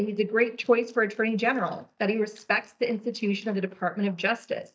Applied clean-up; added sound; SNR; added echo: neural mask model DeepFilterNet 3.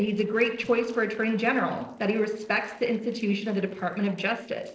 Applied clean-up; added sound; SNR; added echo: neural separator model SepFormer DNS4.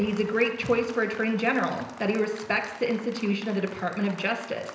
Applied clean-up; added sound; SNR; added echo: none; Applause; 17 dB; reverberation time 0.9 s.